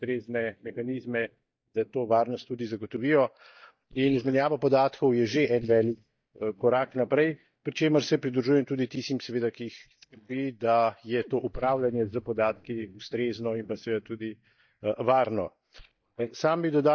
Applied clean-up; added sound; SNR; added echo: neural mask model DeepFilterNet 3.